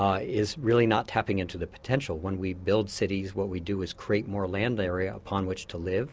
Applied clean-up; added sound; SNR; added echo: none; none; none; none.